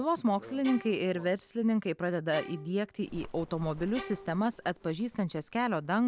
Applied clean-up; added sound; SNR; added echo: none; Bird + Bowed string instrument; 17 dB; none.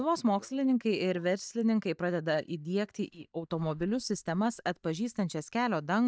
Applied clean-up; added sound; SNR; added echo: neural mask model DeepFilterNet 3.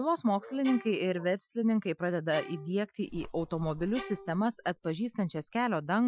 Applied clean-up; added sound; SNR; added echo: classical method Wiener filter.